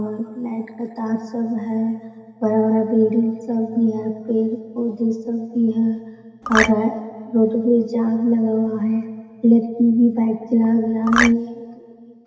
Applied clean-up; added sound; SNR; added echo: none; Marimba, xylophone; -1 dB; reverberation time 2.3 s.